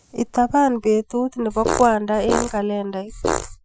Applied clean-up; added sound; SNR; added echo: classical method Wiener filter.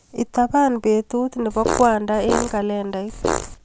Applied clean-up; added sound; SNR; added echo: none; Fart; 3 dB; none.